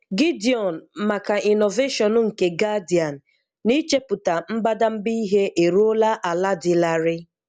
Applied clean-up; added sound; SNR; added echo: none; none; none; none.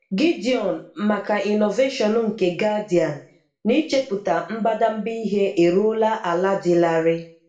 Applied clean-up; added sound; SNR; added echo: none; none; none; reverberation time 0.4 s.